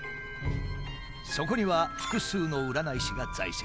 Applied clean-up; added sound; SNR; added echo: none; Engine; 15 dB; none.